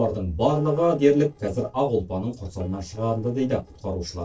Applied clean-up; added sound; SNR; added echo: neural separator model SepFormer DNS4.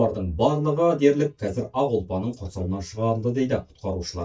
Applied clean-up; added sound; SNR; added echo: neural mask model DeepFilterNet 3.